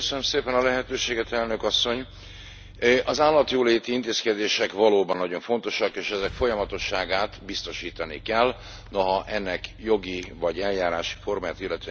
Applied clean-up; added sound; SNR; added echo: none; Engine starting / Car; 19 dB; none.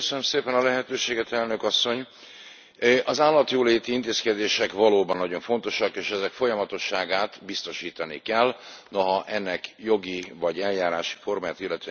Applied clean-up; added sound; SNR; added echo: none; none; none; none.